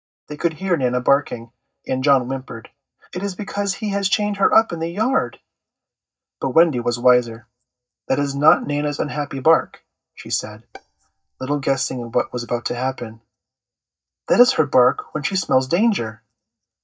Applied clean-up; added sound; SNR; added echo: neural mask model DeepFilterNet 3.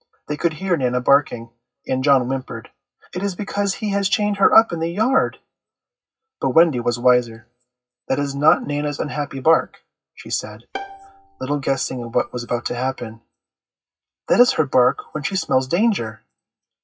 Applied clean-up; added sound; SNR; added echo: classical method WPE with log-MMSE.